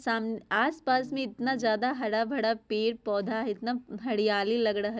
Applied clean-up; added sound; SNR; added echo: none; none; none; none.